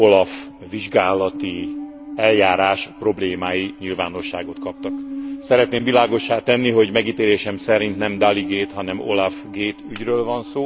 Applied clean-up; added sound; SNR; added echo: none; Cutlery, silverware + Musical instrument; 12 dB; none.